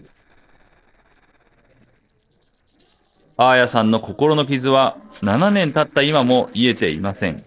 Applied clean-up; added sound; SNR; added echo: neural separator model SepFormer DNS4.